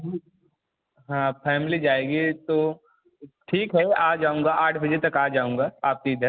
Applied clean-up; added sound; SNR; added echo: none; none; none; none.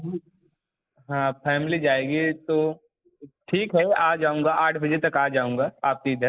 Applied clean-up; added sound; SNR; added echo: neural mask model Resemble Enhance denoiser.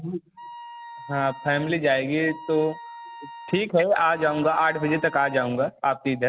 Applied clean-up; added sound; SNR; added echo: none; Wind instrument, woodwind instrument; 17 dB; none.